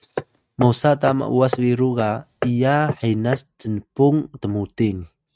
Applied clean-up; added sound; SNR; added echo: neural mask model RNNoise.